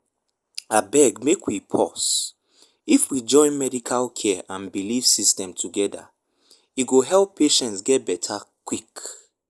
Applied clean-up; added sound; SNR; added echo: neural mask model Resemble Enhance denoiser.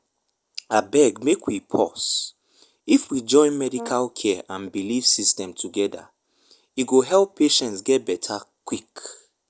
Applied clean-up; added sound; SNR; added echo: none; Brass instrument; 19 dB; none.